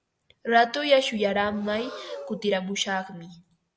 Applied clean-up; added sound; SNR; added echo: none; Breathing; 18 dB; none.